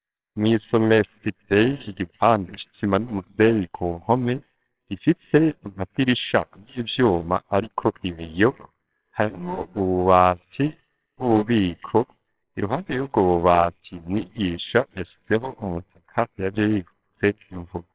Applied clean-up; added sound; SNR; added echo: neural separator model SepFormer WHAMR!.